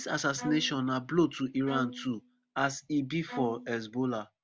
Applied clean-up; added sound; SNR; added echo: none; Bowed string instrument; 13 dB; none.